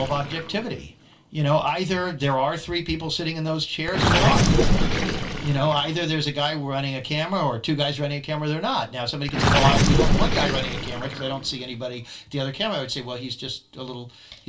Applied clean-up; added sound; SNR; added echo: none; Gurgling; -1 dB; reverberation time 0.2 s.